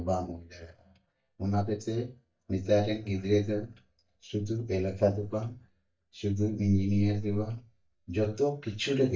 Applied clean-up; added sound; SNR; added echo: neural mask model DeepFilterNet 3.